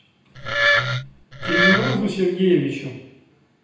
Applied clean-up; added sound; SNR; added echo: none; Wood; -3 dB; reverberation time 0.9 s.